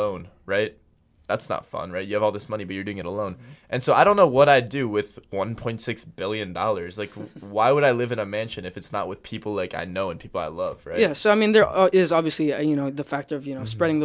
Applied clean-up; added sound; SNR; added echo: none; none; none; none.